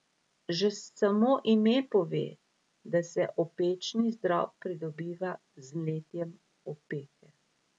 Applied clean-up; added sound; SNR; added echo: none; none; none; none.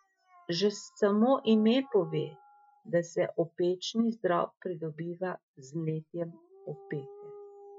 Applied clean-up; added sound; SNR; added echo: classical method Wiener filter.